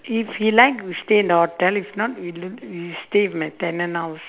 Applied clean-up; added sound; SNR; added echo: none; none; none; none.